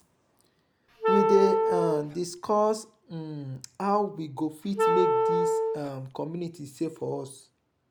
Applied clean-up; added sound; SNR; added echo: none; Wind instrument, woodwind instrument; -5 dB; none.